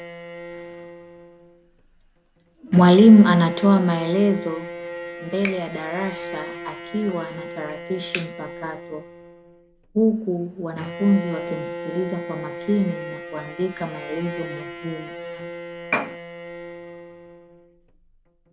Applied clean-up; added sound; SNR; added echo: none; Bowed string instrument; 12 dB; none.